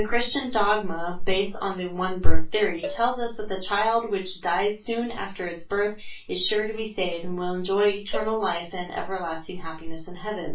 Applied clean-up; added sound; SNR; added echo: none; Cowbell; 19 dB; reverberation time 0.2 s.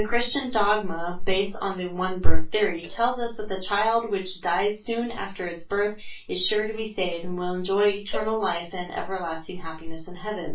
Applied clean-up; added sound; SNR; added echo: neural separator model SepFormer DNS4.